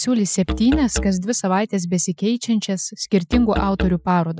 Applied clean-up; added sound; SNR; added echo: classical method Wiener filter.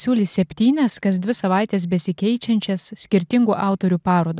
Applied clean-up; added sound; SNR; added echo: none; none; none; none.